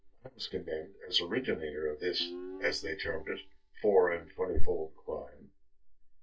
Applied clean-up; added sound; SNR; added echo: neural mask model DeepFilterNet 3.